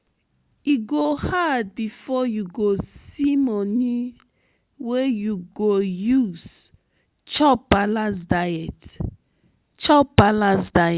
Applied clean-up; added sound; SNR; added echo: none; none; none; none.